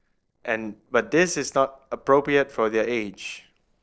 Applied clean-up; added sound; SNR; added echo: neural separator model SepFormer DNS4.